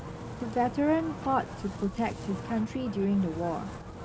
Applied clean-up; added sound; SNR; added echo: none; Wind; 9 dB; reverberation time 0.3 s.